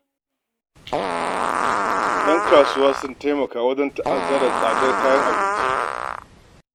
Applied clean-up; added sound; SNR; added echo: none; Fart; -1 dB; none.